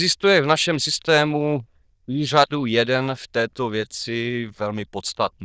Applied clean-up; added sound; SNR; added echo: neural diffusion model UNIVERSE++.